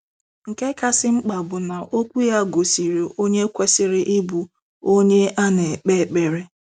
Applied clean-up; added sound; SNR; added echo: none; none; none; none.